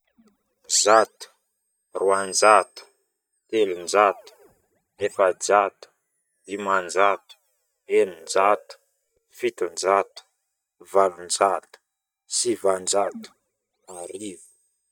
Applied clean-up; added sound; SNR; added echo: neural mask model DeepFilterNet 3.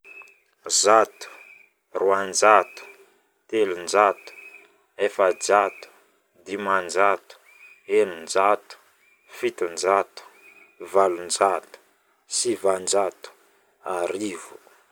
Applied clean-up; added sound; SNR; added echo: none; none; none; none.